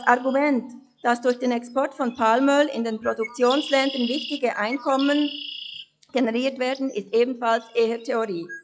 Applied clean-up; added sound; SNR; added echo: classical method log-MMSE.